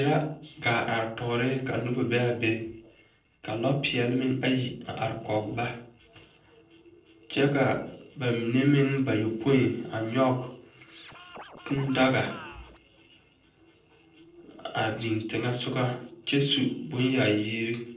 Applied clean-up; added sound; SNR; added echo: neural separator model SepFormer DNS4.